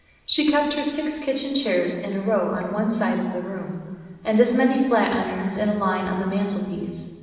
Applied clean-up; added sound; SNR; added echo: none; none; none; reverberation time 1.6 s.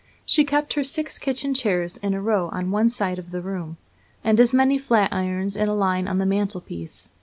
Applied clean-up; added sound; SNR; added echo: none; none; none; none.